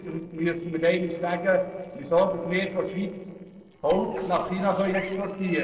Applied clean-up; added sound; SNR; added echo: neural separator model SepFormer DNS4.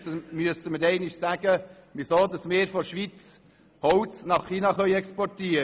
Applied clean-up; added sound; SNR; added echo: none; none; none; none.